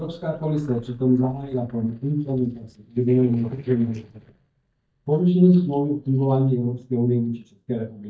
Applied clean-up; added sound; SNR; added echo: neural mask model DeepFilterNet 3.